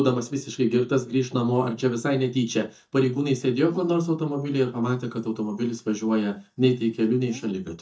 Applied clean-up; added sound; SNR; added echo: neural mask model DeepFilterNet 3.